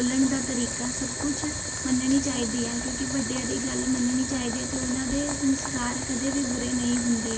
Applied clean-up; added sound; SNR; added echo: none; Boiling; 3 dB; reverberation time 2.0 s.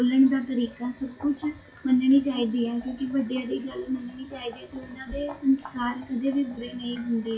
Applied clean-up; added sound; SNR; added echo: classical method WPE with log-MMSE.